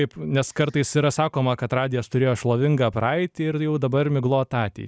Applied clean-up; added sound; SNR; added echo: none; none; none; none.